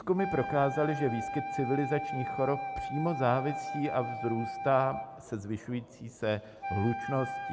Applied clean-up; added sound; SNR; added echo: none; Wind instrument, woodwind instrument; 6 dB; none.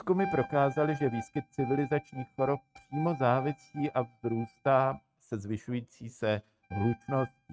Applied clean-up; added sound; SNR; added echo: neural mask model RNNoise.